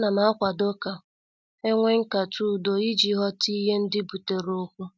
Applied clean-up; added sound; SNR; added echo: none; none; none; none.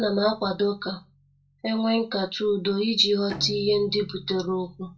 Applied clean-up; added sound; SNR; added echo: none; Bowed string instrument; 19 dB; reverberation time 0.2 s.